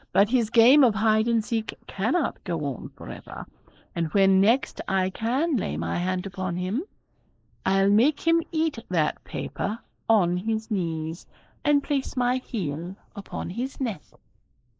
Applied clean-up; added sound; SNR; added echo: neural mask model Resemble Enhance denoiser.